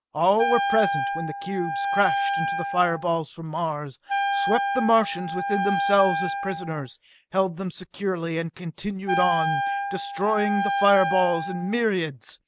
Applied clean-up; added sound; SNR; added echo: none; Wind instrument, woodwind instrument; 2 dB; none.